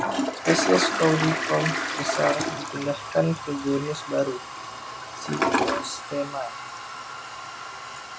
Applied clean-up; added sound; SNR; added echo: none; Toilet flush; 1 dB; none.